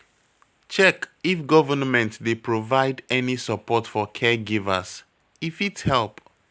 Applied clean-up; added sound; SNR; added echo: none; none; none; none.